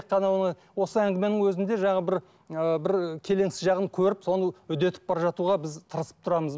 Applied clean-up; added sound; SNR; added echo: none; none; none; none.